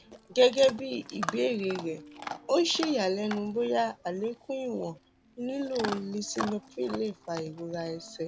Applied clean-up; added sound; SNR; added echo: none; Chewing, mastication / Dog; 12 dB; none.